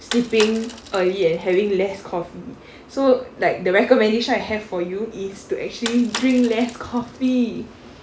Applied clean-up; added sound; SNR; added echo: none; Bicycle; 14 dB; none.